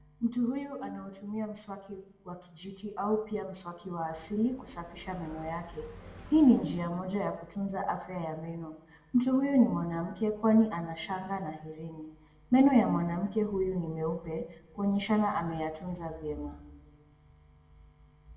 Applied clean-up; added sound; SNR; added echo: none; Motorcycle; 18 dB; reverberation time 0.8 s.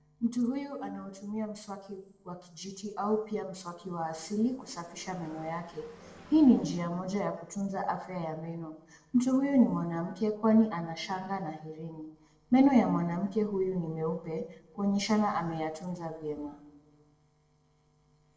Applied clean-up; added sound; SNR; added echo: neural separator model SepFormer DNS4.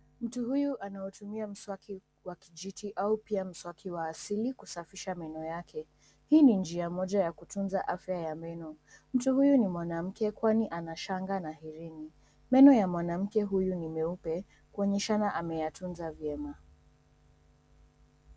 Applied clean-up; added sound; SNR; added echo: none; none; none; none.